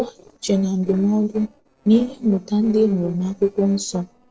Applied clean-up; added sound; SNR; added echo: neural separator model SepFormer DNS4.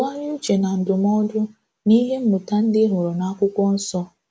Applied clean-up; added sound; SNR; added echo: none; none; none; none.